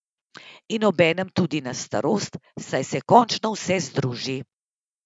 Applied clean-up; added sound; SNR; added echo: none; none; none; none.